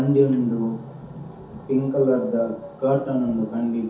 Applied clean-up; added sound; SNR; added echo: none; Acoustic guitar; 20 dB; reverberation time 0.5 s.